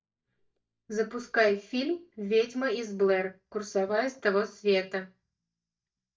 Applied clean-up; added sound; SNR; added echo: neural mask model DeepFilterNet 3.